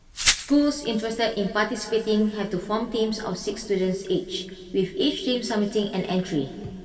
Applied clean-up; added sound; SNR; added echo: none; Glass; 2 dB; reverberation time 2.4 s.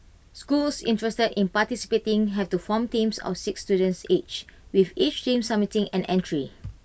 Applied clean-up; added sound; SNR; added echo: none; none; none; none.